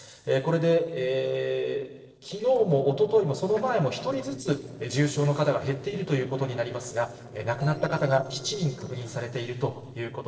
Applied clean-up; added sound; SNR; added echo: neural separator model SepFormer DNS4.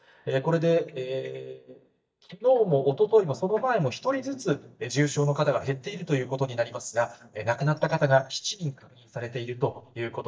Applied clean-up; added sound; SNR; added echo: neural mask model DeepFilterNet 3.